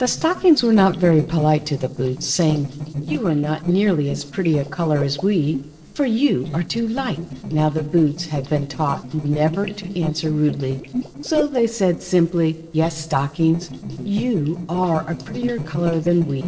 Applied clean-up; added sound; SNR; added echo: neural separator model SepFormer DNS4.